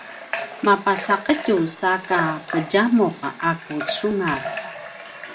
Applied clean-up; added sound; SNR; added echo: none; Water tap, faucet / Water; 10 dB; reverberation time 0.4 s.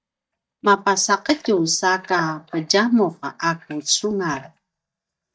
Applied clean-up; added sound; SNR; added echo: neural mask model DeepFilterNet 3.